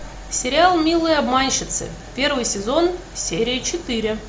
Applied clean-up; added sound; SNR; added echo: none; none; none; none.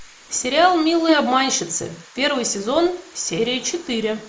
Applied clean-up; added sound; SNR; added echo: neural mask model Resemble Enhance denoiser.